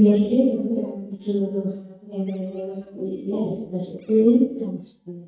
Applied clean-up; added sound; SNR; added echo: neural mask model DeepFilterNet 3.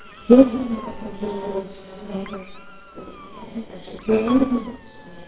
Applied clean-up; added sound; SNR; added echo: neural separator model SepFormer WHAMR!.